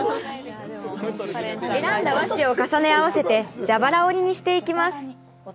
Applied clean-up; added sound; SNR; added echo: none; none; none; none.